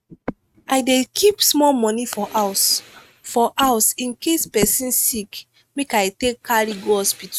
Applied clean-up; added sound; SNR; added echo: neural mask model RNNoise.